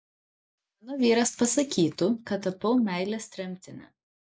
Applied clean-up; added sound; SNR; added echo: none; none; none; none.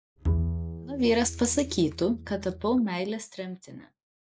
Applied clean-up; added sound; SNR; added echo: none; Bowed string instrument; 4 dB; none.